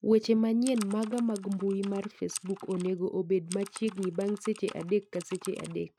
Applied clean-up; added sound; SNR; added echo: neural mask model RNNoise.